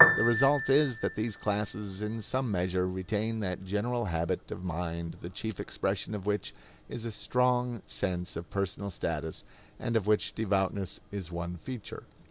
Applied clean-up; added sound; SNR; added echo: none; Piano; 6 dB; none.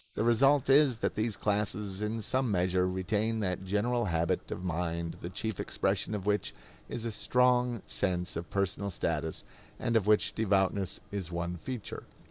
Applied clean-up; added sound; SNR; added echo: neural mask model Resemble Enhance denoiser.